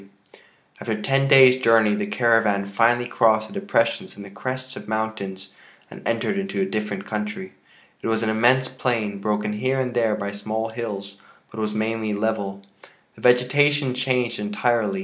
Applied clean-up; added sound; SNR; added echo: none; none; none; none.